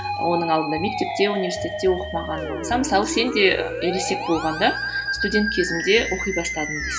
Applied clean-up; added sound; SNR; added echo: none; Musical instrument; 5 dB; reverberation time 2.8 s.